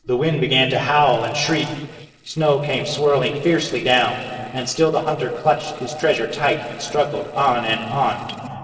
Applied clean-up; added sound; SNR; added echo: neural separator model SepFormer DNS4.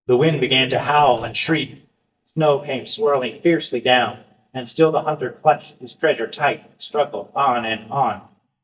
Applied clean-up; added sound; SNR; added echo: neural mask model DeepFilterNet 3.